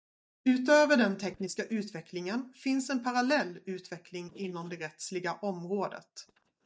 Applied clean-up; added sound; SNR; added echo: neural mask model DeepFilterNet 3.